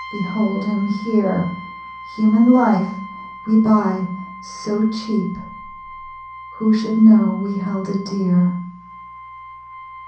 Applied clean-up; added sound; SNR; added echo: none; Brass instrument; 16 dB; reverberation time 0.6 s.